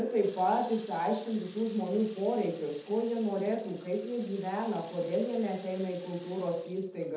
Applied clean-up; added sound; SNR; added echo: none; Water tap, faucet; 18 dB; reverberation time 0.6 s.